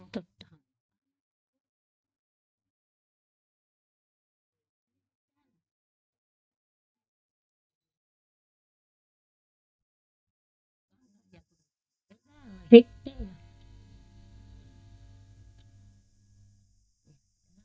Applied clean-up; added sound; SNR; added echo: neural mask model DeepFilterNet 3.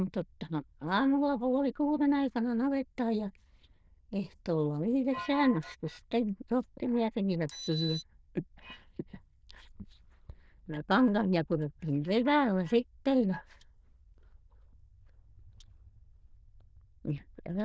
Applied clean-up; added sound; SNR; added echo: neural diffusion model UNIVERSE++.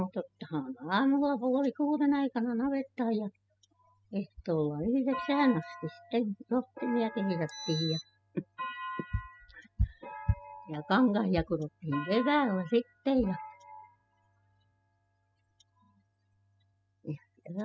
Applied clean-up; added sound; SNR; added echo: classical method spectral subtraction.